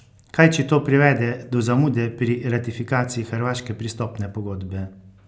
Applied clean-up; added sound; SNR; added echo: none; none; none; none.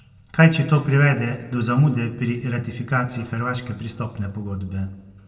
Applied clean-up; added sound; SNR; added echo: none; none; none; reverberation time 1.4 s.